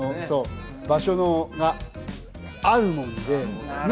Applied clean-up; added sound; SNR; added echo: none; none; none; none.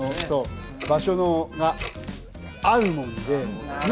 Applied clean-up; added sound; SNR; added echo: none; Tick-tock + Keys jangling; 12 dB; none.